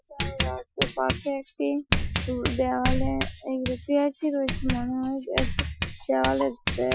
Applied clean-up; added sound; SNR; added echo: classical method Wiener filter.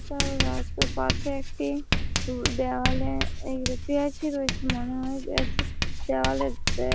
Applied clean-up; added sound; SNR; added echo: none; Writing; -3 dB; none.